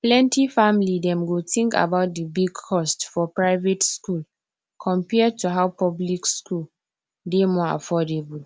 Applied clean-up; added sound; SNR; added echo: none; none; none; none.